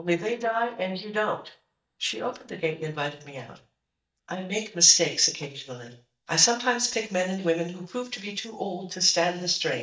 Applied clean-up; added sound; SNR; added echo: neural mask model DeepFilterNet 3.